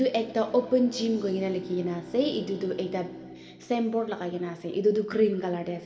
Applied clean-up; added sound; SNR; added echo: none; Bowed string instrument; 18 dB; reverberation time 2.1 s.